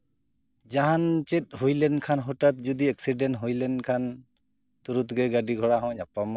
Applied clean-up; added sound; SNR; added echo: none; none; none; none.